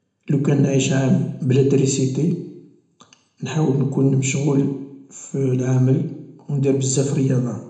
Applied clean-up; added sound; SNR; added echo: none; none; none; reverberation time 0.8 s.